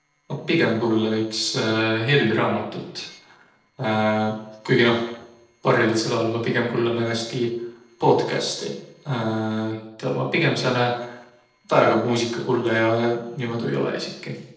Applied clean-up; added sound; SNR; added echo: neural separator model SepFormer DNS4.